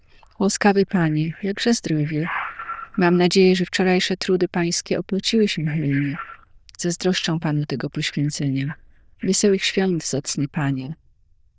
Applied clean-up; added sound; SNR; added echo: neural diffusion model UNIVERSE++.